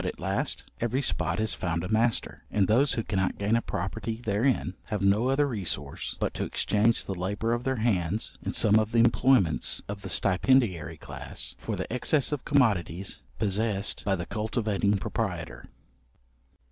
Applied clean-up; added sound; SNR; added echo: none; none; none; none.